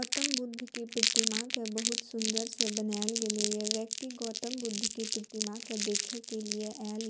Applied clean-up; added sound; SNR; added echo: none; Crumpling, crinkling; -2 dB; none.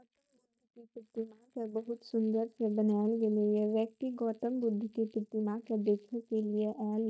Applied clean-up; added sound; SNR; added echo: neural mask model DeepFilterNet 3.